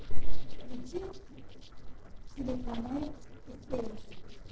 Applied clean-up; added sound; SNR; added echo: neural separator model SepFormer DNS4.